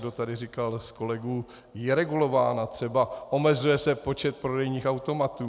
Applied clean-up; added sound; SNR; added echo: none; none; none; none.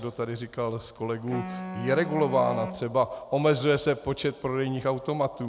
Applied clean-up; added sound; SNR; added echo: none; Wind instrument, woodwind instrument; 11 dB; none.